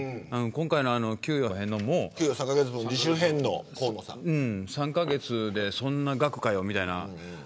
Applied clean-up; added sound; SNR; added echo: none; none; none; none.